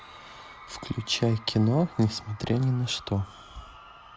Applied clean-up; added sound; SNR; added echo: none; Crowd / Cheering; 20 dB; none.